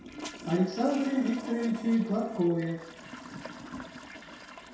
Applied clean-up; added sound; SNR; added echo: none; Toilet flush; 12 dB; reverberation time 0.7 s.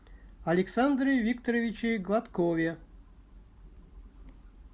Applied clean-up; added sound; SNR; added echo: none; none; none; none.